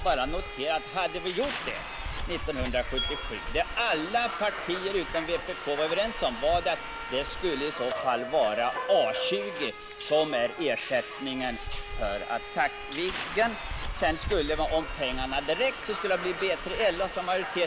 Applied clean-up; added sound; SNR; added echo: none; Glass + Subway, metro, underground; 6 dB; none.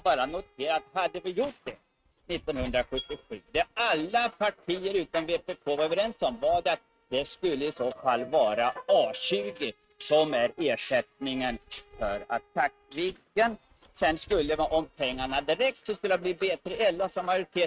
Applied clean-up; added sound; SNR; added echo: neural mask model RNNoise.